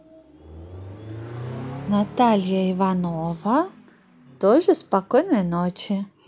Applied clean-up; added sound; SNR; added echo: none; Accelerating, revving, vroom; 16 dB; none.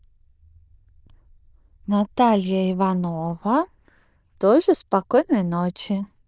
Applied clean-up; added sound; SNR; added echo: neural diffusion model UNIVERSE++.